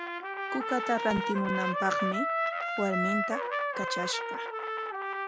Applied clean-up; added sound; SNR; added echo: none; Trumpet; -1 dB; none.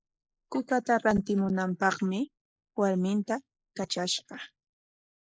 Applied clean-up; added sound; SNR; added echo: neural mask model Resemble Enhance denoiser.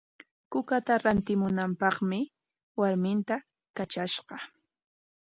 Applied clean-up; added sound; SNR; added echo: none; none; none; none.